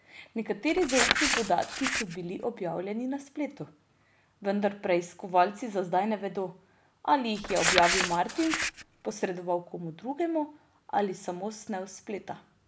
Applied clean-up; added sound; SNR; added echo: none; Crumpling, crinkling; 0 dB; none.